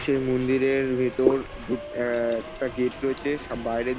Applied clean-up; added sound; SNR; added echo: none; Trickle, dribble / Sink (filling or washing) + Subway, metro, underground; 9 dB; none.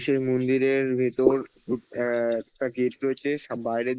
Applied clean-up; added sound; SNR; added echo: neural mask model Resemble Enhance denoiser.